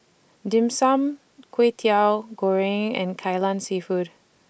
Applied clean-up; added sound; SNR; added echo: none; none; none; none.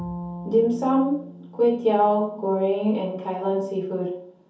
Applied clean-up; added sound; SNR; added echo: none; Bowed string instrument; 16 dB; reverberation time 0.6 s.